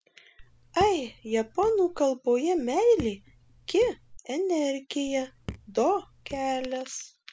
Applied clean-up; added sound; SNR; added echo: none; Raindrop / Drip; 17 dB; none.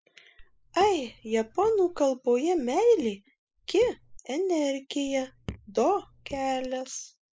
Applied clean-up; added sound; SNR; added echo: neural mask model Resemble Enhance denoiser.